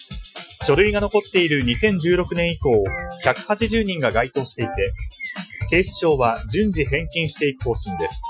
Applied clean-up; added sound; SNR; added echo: classical method Wiener filter.